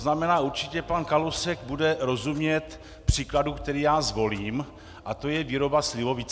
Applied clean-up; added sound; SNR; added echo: none; Clock; 19 dB; none.